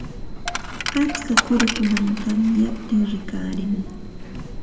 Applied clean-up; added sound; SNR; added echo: none; Coin (dropping); 5 dB; reverberation time 1.6 s.